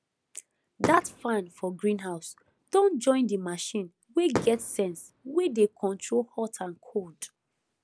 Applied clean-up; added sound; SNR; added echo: none; Fireworks; 12 dB; none.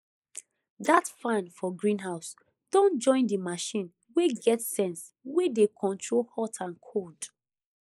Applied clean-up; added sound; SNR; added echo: neural mask model Resemble Enhance denoiser.